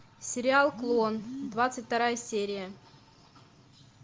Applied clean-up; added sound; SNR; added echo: none; none; none; none.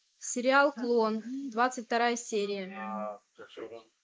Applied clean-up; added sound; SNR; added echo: neural mask model Resemble Enhance denoiser.